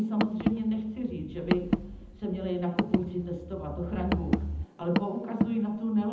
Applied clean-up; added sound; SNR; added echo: none; Car; 1 dB; reverberation time 0.8 s.